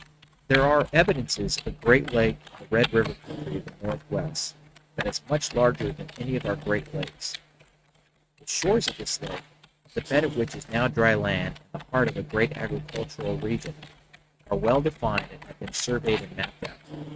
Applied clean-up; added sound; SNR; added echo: neural mask model RNNoise.